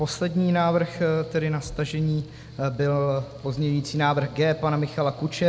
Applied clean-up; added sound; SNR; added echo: none; Mechanical fan; 19 dB; none.